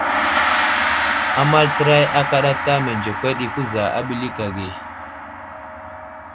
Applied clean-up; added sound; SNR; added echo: none; Gong; 1 dB; none.